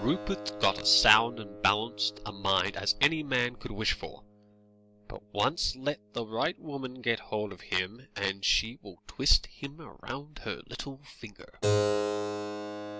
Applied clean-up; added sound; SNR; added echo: none; Keyboard (musical); 7 dB; none.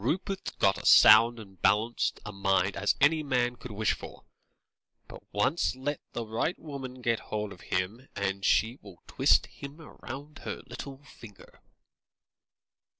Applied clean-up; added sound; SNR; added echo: none; none; none; none.